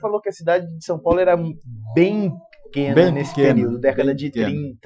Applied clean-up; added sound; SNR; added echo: classical method Wiener filter.